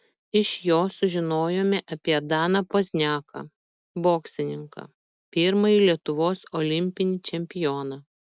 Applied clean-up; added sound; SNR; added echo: none; none; none; none.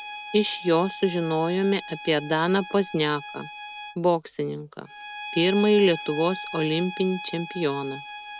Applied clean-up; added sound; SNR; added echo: none; Bowed string instrument; 13 dB; none.